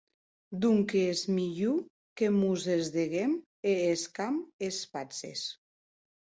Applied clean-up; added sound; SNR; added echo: none; none; none; none.